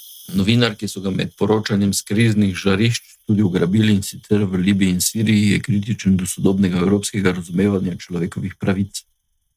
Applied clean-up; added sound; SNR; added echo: neural mask model RNNoise.